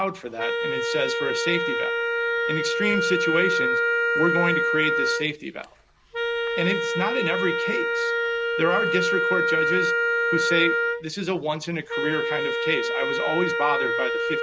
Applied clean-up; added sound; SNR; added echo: none; Wind instrument, woodwind instrument; -3 dB; none.